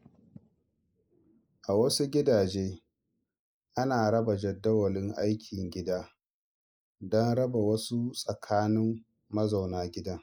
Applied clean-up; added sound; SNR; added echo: neural mask model Resemble Enhance denoiser.